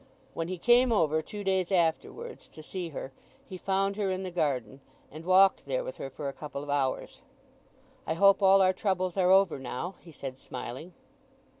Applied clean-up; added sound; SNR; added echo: none; none; none; none.